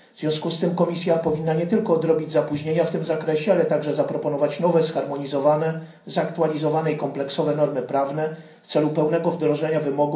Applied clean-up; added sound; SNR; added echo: none; none; none; reverberation time 0.6 s.